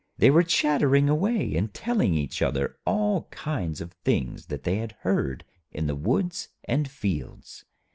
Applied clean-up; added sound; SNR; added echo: none; none; none; none.